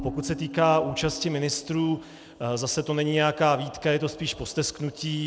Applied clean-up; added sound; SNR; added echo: none; Keyboard (musical); 18 dB; none.